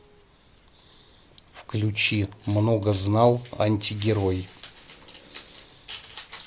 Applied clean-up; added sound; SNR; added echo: none; none; none; none.